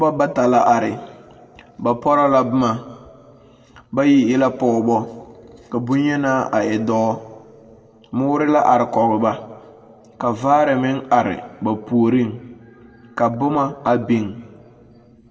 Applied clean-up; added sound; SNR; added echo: none; none; none; reverberation time 1.3 s.